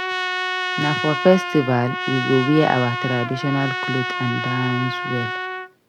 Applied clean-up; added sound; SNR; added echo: none; Trumpet; 4 dB; none.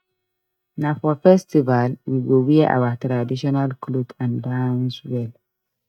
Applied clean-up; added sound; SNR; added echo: neural mask model DeepFilterNet 3.